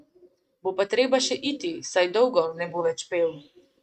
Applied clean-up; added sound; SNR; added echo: neural mask model RNNoise.